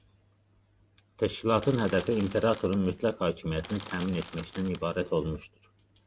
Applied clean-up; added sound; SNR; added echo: none; Crushing; 15 dB; none.